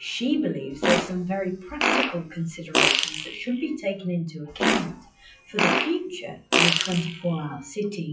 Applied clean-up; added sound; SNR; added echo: classical method WPE with log-MMSE.